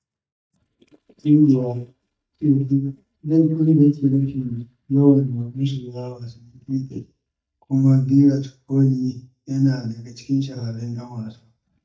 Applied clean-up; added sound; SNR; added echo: neural mask model DeepFilterNet 3.